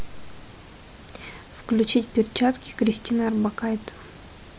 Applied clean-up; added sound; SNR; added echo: none; none; none; none.